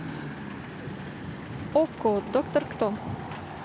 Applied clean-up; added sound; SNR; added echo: none; Rain; 19 dB; none.